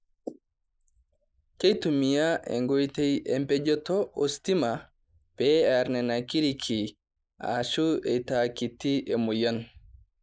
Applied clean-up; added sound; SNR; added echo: neural mask model Resemble Enhance denoiser.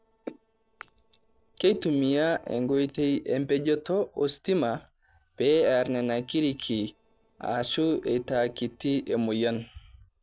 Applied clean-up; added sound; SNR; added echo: neural separator model SepFormer DNS4.